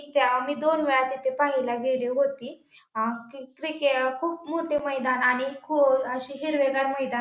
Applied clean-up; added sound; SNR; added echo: none; none; none; none.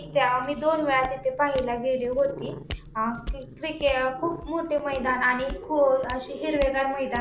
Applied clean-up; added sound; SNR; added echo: none; Walk, footsteps + Growling; 12 dB; none.